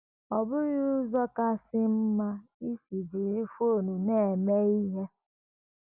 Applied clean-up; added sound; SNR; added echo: none; none; none; none.